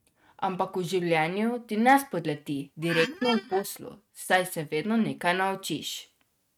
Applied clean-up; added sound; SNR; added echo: neural mask model RNNoise.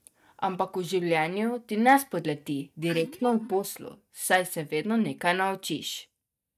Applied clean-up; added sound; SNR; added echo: neural mask model DeepFilterNet 3.